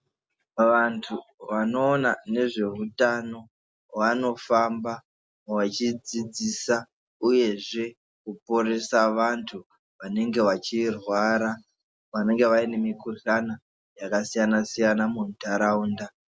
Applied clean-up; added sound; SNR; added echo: none; none; none; none.